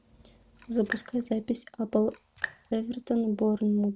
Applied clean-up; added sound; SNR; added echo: none; Raindrop; 13 dB; none.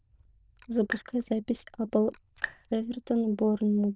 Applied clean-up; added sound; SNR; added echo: neural diffusion model UNIVERSE++.